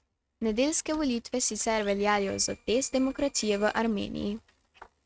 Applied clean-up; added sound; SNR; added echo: neural mask model RNNoise.